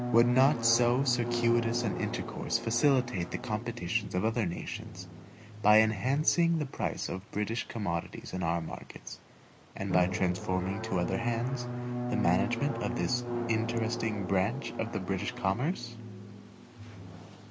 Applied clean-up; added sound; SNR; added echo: none; Drum; 7 dB; none.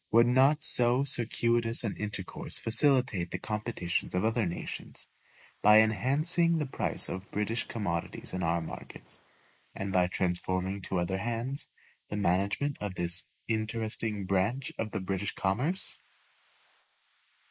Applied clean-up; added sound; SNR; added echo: neural mask model Resemble Enhance denoiser.